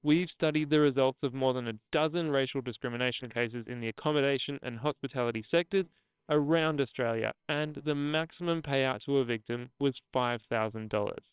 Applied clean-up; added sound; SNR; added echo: neural separator model SepFormer WHAMR!.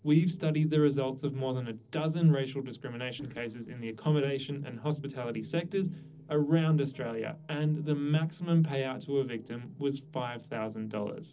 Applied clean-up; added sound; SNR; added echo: neural separator model SepFormer DNS4.